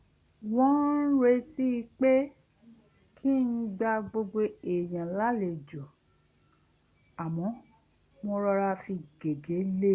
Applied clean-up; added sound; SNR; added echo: none; none; none; none.